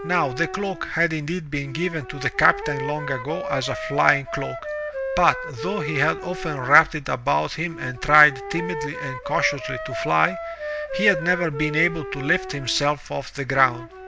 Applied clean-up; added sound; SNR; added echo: none; Wind instrument, woodwind instrument; 9 dB; none.